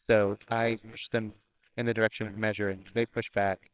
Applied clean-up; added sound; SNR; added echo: neural separator model SepFormer WHAMR!.